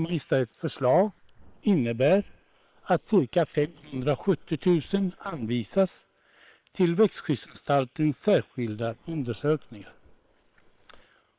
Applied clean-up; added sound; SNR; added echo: neural separator model SepFormer WHAM!.